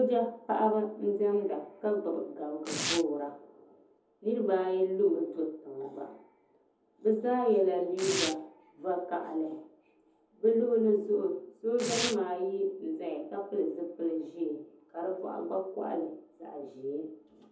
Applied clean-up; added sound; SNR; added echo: none; Domestic sounds, home sounds; 10 dB; reverberation time 0.7 s.